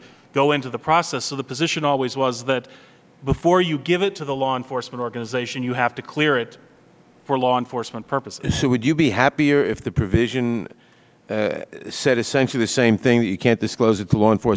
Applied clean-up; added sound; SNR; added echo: none; none; none; none.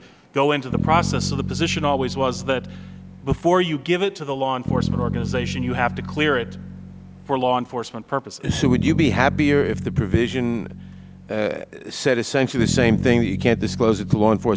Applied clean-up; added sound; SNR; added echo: none; Bass guitar; 6 dB; none.